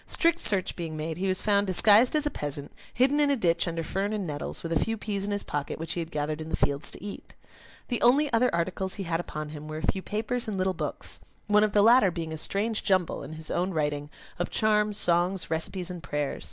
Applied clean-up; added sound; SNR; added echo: none; none; none; none.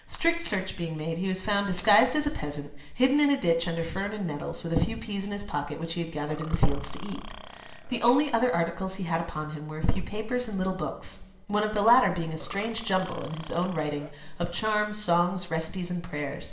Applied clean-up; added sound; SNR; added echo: none; Burping, eructation; 18 dB; reverberation time 1.0 s.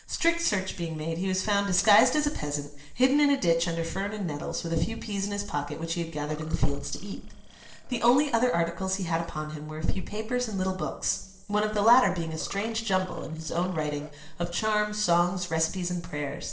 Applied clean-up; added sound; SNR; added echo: neural separator model SepFormer DNS4.